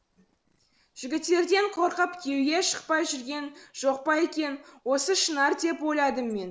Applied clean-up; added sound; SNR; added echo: neural separator model SepFormer DNS4.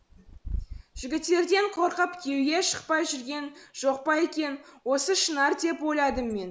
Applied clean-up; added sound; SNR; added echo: none; Wind / Bird; 17 dB; none.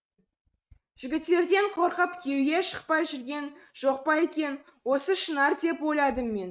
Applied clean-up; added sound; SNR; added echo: neural mask model RNNoise.